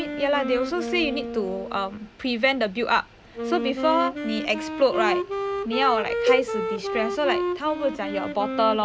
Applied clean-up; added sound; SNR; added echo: none; Wind instrument, woodwind instrument + Cowbell; 3 dB; none.